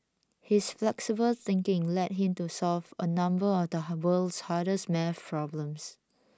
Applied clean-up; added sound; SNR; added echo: none; none; none; none.